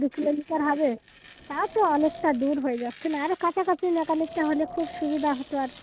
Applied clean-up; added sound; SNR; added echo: none; Tearing + Wind; 17 dB; none.